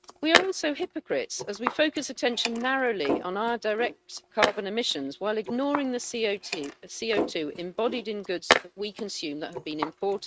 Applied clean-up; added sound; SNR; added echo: neural mask model RNNoise.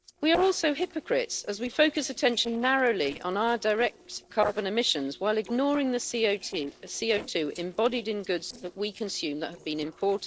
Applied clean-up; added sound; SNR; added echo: neural separator model SepFormer DNS4.